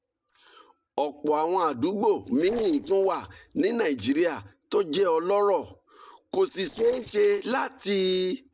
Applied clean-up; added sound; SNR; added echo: neural separator model SepFormer DNS4.